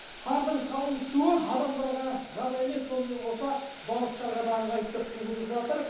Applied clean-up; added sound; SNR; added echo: none; Boiling; 13 dB; reverberation time 0.9 s.